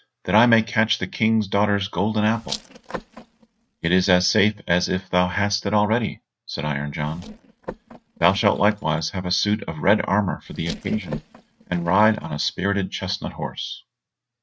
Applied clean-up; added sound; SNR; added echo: neural mask model RNNoise.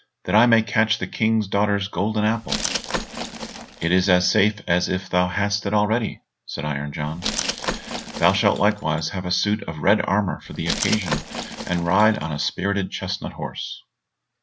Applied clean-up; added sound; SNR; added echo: none; Glass; 9 dB; none.